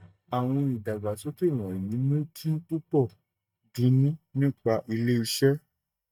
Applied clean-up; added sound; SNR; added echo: neural mask model DeepFilterNet 3.